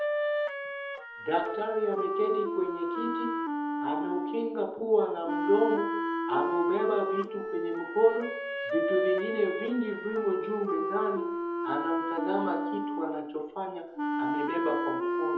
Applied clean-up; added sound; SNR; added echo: none; Wind instrument, woodwind instrument; 1 dB; reverberation time 0.7 s.